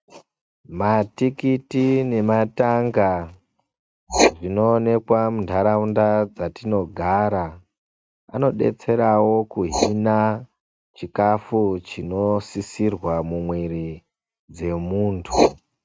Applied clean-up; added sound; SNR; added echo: neural mask model RNNoise.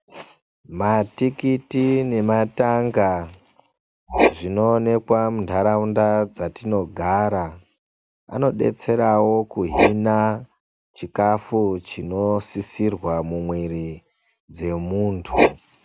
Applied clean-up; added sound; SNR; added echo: none; Writing; 7 dB; none.